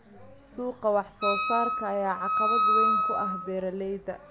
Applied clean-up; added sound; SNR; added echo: none; Wind instrument, woodwind instrument; -4 dB; none.